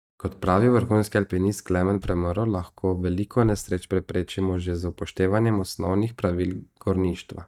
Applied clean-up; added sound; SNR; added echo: neural mask model DeepFilterNet 3.